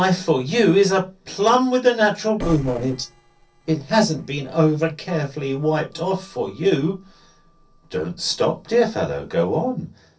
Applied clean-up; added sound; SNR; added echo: neural separator model SepFormer DNS4.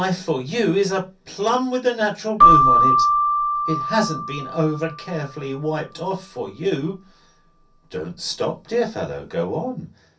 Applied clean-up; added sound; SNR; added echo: none; Keyboard (musical); -1 dB; reverberation time 0.3 s.